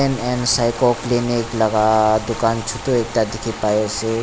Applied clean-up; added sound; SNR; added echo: none; Stream; 19 dB; none.